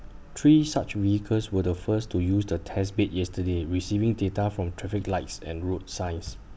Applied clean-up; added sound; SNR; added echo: none; none; none; none.